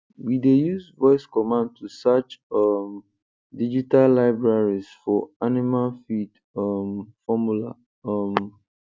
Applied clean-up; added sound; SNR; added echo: none; none; none; none.